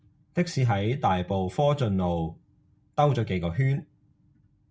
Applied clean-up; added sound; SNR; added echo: none; none; none; none.